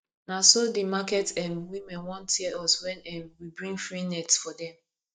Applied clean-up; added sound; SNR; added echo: neural mask model DeepFilterNet 3.